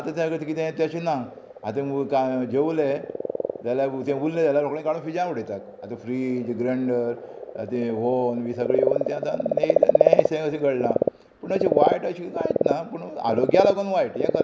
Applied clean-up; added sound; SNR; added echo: none; Frog; 1 dB; none.